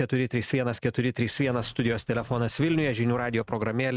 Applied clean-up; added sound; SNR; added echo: neural mask model RNNoise.